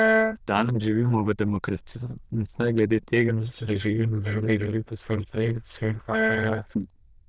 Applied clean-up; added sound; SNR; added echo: neural diffusion model UNIVERSE++.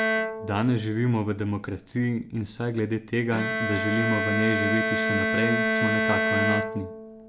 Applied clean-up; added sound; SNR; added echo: none; Bowed string instrument; 0 dB; none.